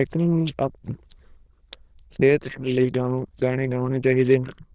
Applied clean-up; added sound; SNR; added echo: neural diffusion model UNIVERSE++.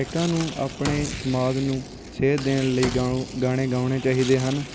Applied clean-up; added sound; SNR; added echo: none; Slam + Tearing; 12 dB; none.